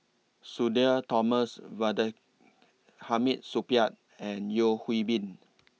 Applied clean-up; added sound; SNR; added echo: none; none; none; none.